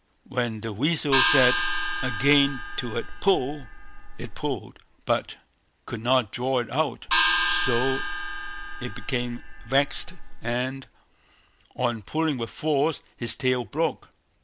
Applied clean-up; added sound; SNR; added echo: none; Gong; 0 dB; none.